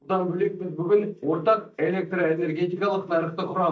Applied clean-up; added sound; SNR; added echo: neural mask model DeepFilterNet 3.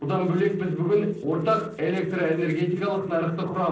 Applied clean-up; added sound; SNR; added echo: neural separator model SepFormer DNS4.